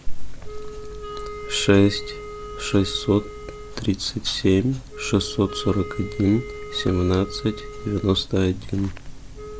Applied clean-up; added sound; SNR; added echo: none; Wind instrument, woodwind instrument; 15 dB; none.